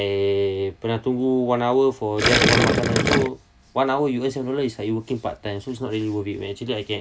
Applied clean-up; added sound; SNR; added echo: none; Gurgling; -4 dB; none.